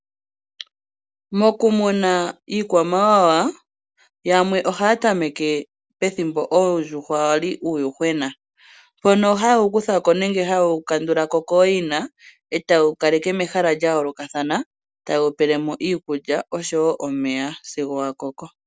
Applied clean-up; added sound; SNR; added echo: none; none; none; none.